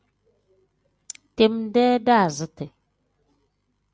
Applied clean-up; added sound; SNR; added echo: none; none; none; none.